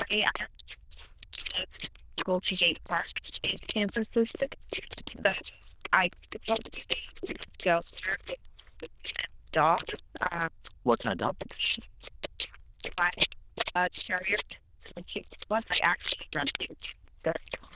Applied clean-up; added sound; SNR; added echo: neural diffusion model UNIVERSE++.